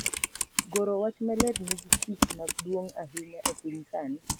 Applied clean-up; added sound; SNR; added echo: none; Computer keyboard; -1 dB; none.